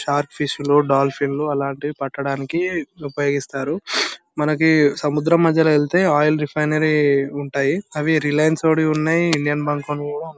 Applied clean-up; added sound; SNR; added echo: none; none; none; none.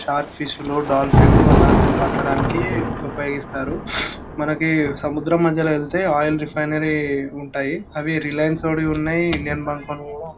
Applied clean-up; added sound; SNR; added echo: none; Thunder; 0 dB; reverberation time 0.2 s.